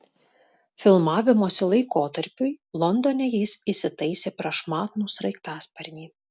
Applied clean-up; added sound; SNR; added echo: none; none; none; none.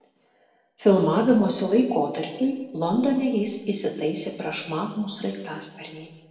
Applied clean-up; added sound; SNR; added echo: none; none; none; reverberation time 1.1 s.